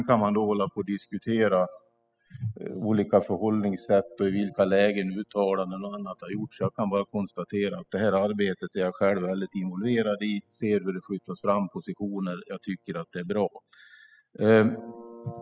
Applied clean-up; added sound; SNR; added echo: classical method spectral subtraction.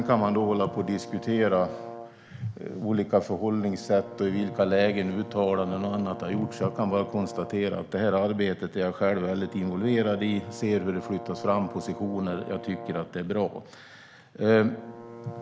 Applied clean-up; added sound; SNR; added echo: none; Brass instrument; 15 dB; none.